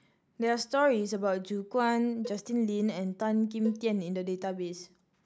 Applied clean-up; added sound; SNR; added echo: none; Cowbell; 19 dB; none.